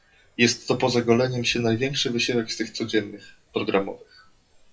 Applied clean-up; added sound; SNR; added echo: classical method WPE with log-MMSE.